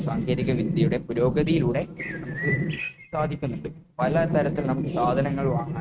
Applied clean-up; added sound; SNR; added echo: neural mask model RNNoise.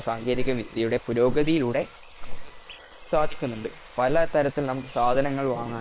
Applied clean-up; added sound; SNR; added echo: neural separator model SepFormer WHAM!.